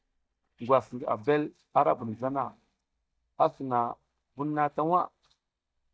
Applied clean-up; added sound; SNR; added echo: neural mask model DeepFilterNet 3.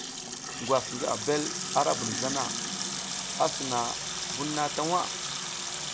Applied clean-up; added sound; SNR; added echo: none; Sink (filling or washing) / Water tap, faucet; 2 dB; none.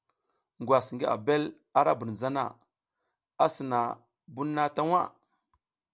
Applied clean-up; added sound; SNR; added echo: none; none; none; none.